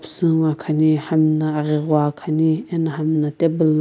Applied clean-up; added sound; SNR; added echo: none; none; none; none.